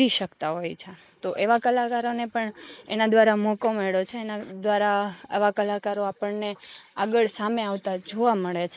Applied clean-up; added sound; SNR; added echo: neural mask model Resemble Enhance denoiser.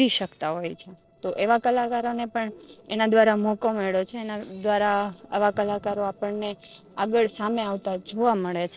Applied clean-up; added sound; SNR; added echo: neural separator model SepFormer DNS4.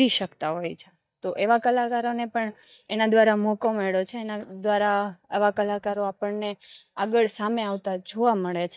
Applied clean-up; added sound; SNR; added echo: neural mask model DeepFilterNet 3.